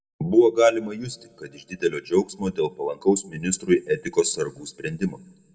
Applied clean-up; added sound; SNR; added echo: none; none; none; reverberation time 0.9 s.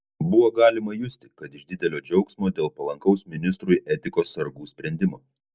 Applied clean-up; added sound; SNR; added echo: none; none; none; none.